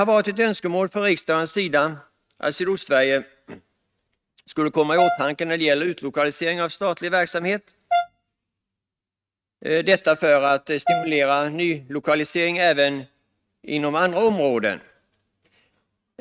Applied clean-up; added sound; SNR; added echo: neural mask model RNNoise.